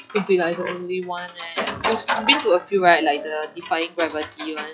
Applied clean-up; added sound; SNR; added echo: classical method WPE with log-MMSE.